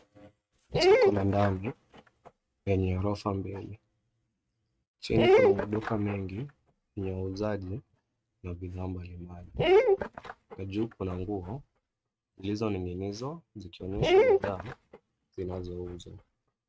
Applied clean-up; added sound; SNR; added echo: neural mask model RNNoise.